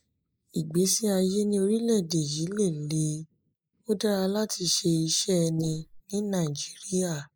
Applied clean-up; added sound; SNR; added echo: neural mask model Resemble Enhance denoiser.